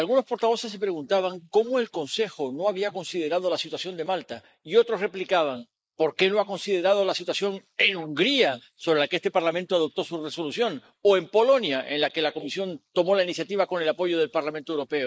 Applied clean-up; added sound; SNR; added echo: neural mask model Resemble Enhance denoiser.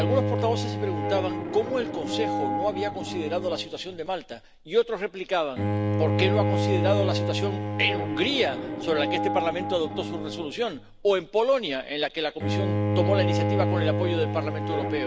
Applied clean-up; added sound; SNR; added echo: none; Bowed string instrument; 0 dB; none.